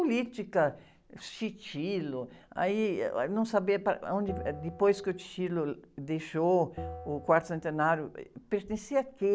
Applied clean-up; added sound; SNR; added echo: none; Bell; 16 dB; none.